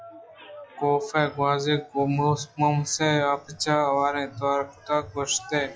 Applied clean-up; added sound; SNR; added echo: classical method log-MMSE.